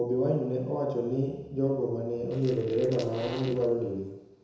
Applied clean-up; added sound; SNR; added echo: none; Fart; 16 dB; reverberation time 1.0 s.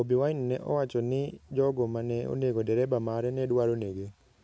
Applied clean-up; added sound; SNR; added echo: none; none; none; none.